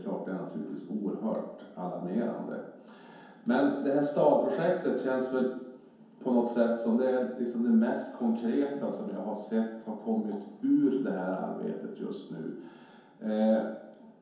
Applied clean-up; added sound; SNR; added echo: none; none; none; reverberation time 0.9 s.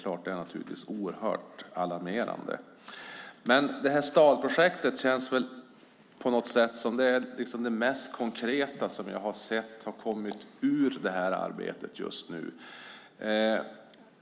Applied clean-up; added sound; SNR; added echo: none; none; none; none.